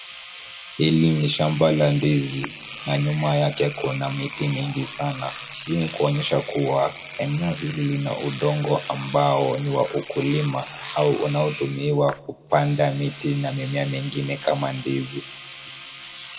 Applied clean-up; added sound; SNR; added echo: none; Engine / Domestic sounds, home sounds; 14 dB; reverberation time 1.4 s.